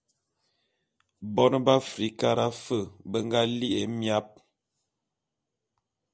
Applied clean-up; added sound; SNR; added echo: none; none; none; none.